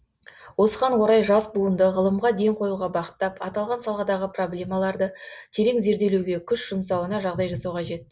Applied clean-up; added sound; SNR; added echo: none; none; none; none.